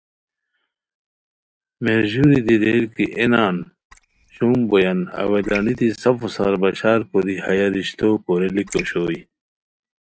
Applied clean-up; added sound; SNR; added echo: neural mask model RNNoise.